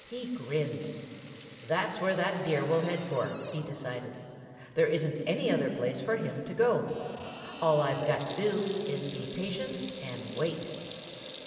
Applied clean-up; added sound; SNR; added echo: none; Sink (filling or washing) / Water tap, faucet; 11 dB; reverberation time 2.8 s.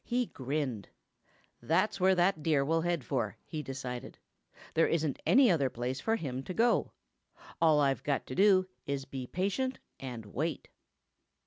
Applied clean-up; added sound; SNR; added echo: none; none; none; none.